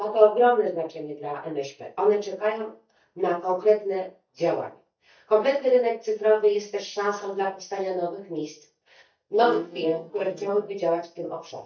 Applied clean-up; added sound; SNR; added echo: neural mask model DeepFilterNet 3.